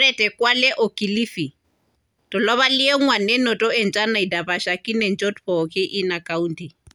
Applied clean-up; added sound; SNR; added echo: none; none; none; none.